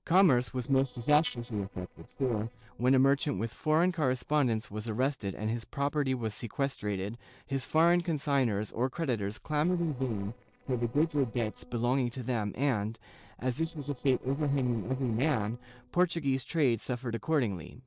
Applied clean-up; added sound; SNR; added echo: neural separator model SepFormer DNS4.